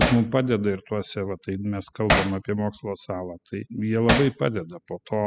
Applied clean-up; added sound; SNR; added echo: classical method spectral subtraction.